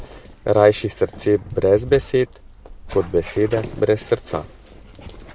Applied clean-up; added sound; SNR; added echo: none; Dog; 16 dB; none.